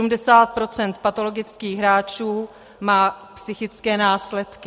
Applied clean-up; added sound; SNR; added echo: none; none; none; none.